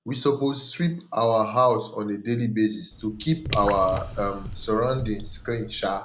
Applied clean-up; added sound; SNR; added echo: none; Drip / Water; 9 dB; none.